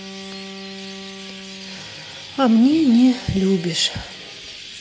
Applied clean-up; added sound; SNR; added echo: none; Bowed string instrument + Chirp, tweet; 15 dB; none.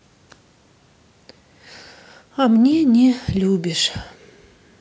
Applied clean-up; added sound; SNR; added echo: none; none; none; none.